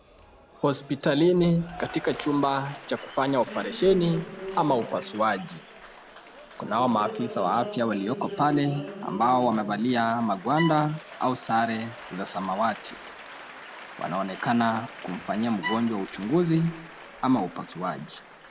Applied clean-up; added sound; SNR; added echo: none; Applause + Bowed string instrument; 13 dB; none.